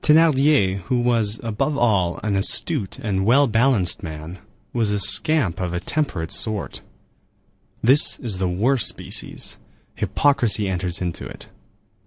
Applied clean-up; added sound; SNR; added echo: none; none; none; none.